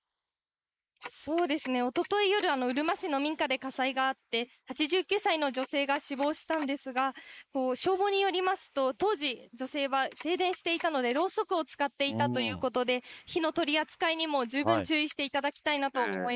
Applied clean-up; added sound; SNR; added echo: neural mask model Resemble Enhance denoiser.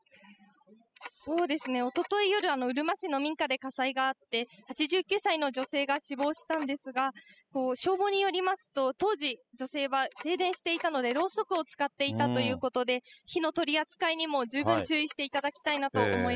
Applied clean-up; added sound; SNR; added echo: classical method spectral subtraction.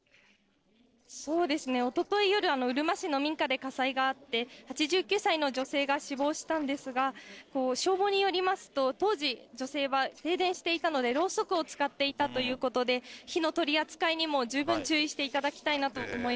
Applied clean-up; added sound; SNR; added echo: neural separator model SepFormer DNS4.